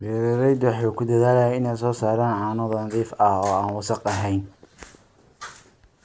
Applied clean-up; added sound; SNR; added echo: none; none; none; none.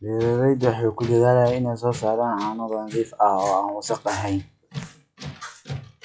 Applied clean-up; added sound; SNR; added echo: classical method WPE with log-MMSE.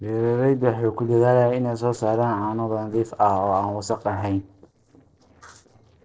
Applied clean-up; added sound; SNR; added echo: neural separator model SepFormer DNS4.